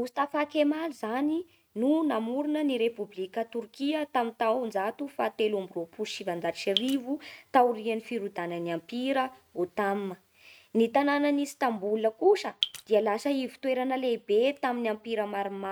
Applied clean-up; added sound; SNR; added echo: none; Drip; 5 dB; none.